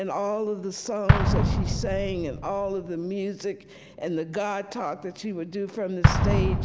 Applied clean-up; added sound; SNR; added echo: none; Explosion; -3 dB; none.